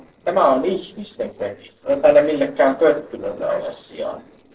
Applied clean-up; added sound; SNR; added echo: neural separator model SepFormer DNS4.